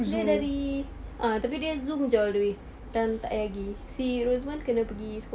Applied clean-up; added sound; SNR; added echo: none; none; none; none.